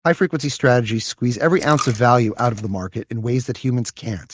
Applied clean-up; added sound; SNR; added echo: neural mask model DeepFilterNet 3.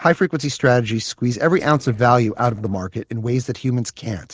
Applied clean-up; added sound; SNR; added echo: neural separator model SepFormer DNS4.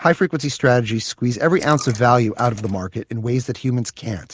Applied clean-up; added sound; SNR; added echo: neural mask model Resemble Enhance denoiser.